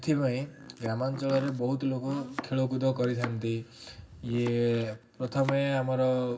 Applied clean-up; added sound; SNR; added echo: none; Domestic sounds, home sounds; 15 dB; reverberation time 0.4 s.